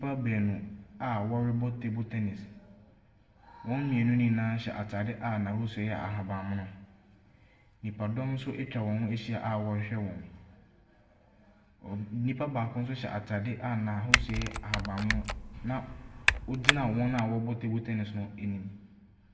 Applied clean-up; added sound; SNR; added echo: none; Typing; -2 dB; reverberation time 0.9 s.